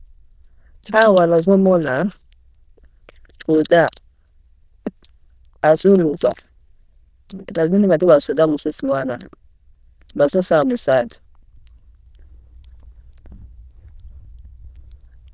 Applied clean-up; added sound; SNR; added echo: neural diffusion model UNIVERSE++.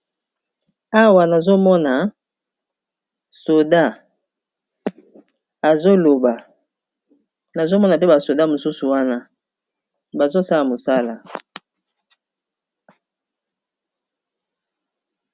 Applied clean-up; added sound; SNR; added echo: none; none; none; none.